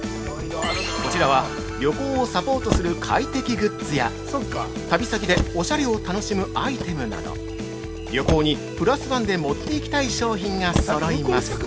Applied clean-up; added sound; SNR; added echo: none; Telephone + Motor vehicle (road); 7 dB; none.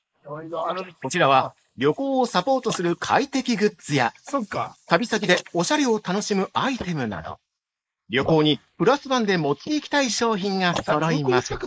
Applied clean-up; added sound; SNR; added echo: neural mask model Resemble Enhance denoiser.